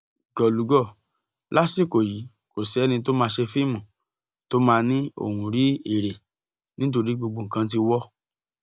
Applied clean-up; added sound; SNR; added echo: none; none; none; none.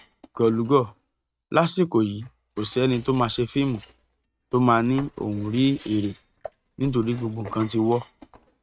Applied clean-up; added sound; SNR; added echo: neural mask model RNNoise.